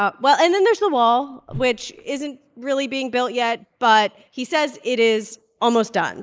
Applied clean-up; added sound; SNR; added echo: neural mask model Resemble Enhance denoiser.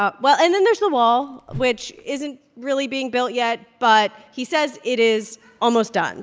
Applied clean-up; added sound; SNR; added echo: none; Whoosh, swoosh, swish; 18 dB; none.